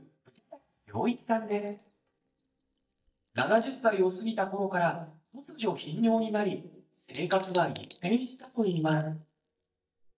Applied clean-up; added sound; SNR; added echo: neural mask model DeepFilterNet 3.